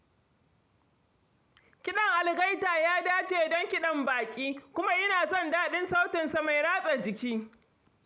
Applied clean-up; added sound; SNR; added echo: none; none; none; none.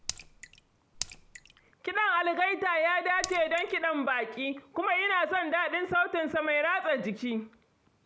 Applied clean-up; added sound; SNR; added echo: none; Raindrop / Splash, splatter; 13 dB; none.